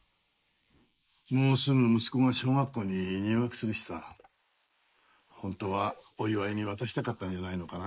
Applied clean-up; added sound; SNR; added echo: neural mask model Resemble Enhance denoiser.